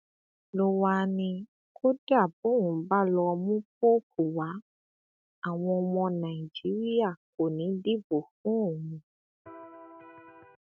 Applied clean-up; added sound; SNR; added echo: neural mask model RNNoise.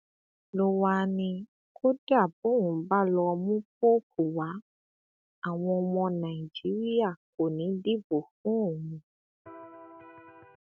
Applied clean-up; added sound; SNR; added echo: none; Electric guitar; 19 dB; none.